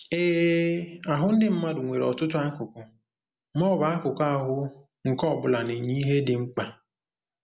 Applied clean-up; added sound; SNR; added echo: none; none; none; none.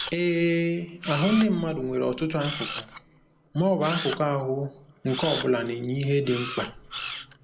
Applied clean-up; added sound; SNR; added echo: none; Camera; 11 dB; reverberation time 1.0 s.